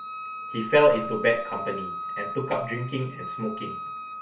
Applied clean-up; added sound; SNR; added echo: none; Wind instrument, woodwind instrument; 9 dB; reverberation time 0.2 s.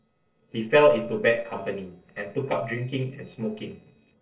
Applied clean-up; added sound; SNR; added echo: neural separator model SepFormer DNS4.